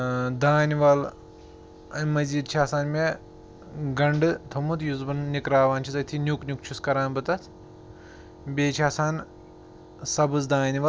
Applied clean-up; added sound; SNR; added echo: none; none; none; none.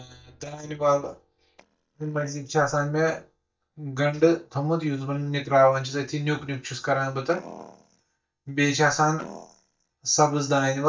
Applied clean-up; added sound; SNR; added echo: neural mask model DeepFilterNet 3.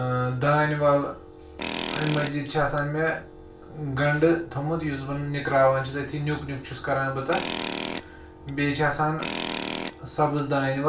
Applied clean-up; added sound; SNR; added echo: none; Tools; 6 dB; reverberation time 0.3 s.